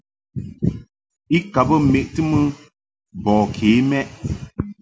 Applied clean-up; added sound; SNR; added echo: none; none; none; none.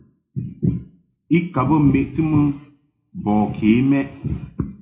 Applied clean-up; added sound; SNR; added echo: none; none; none; reverberation time 0.4 s.